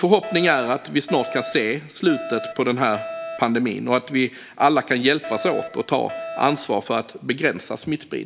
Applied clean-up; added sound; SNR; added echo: none; Alarm; 11 dB; none.